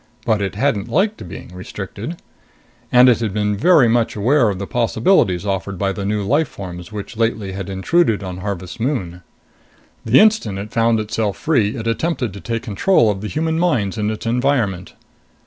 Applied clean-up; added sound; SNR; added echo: none; none; none; none.